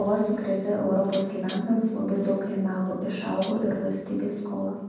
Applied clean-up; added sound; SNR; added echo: none; Hi-hat; 11 dB; reverberation time 1.2 s.